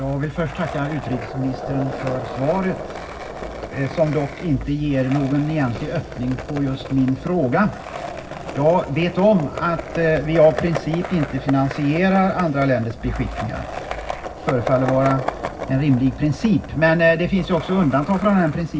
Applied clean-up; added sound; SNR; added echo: none; Skateboard; 11 dB; reverberation time 0.4 s.